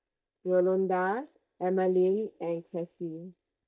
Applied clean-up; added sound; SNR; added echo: neural mask model DeepFilterNet 3.